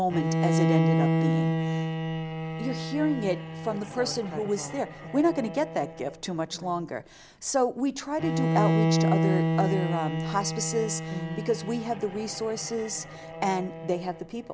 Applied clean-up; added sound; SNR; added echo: none; Bowed string instrument; -1 dB; none.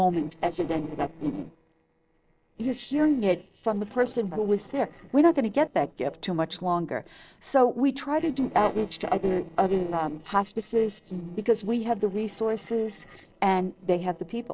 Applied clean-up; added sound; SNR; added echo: neural separator model SepFormer DNS4.